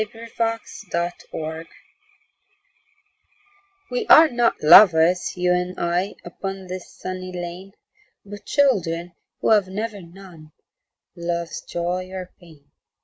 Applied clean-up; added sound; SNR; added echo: none; none; none; none.